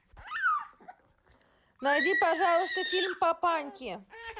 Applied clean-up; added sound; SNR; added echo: none; none; none; none.